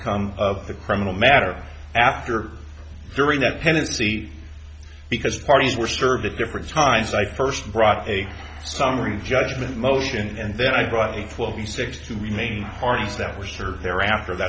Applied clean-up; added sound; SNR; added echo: none; none; none; none.